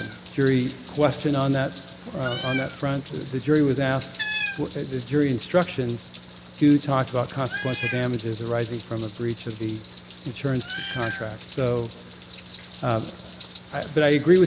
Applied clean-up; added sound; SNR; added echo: none; Meow; 11 dB; none.